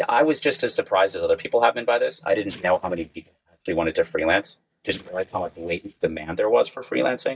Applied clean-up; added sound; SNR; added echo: neural mask model DeepFilterNet 3.